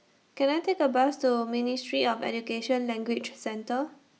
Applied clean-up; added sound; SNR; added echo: none; none; none; none.